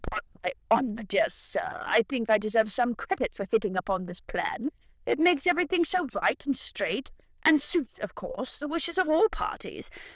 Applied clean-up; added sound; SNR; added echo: neural diffusion model UNIVERSE++.